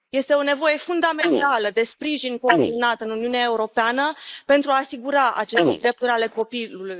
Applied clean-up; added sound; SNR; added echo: neural mask model Resemble Enhance denoiser.